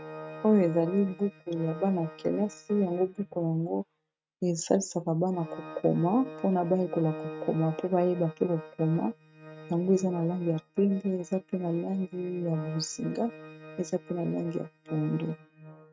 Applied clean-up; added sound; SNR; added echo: neural mask model RNNoise.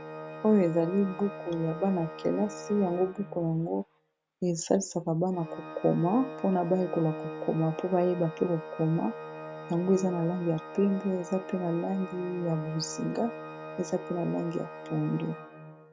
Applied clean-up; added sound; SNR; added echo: none; Organ; 12 dB; none.